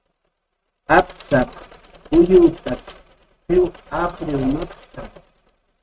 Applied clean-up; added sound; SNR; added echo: neural mask model RNNoise.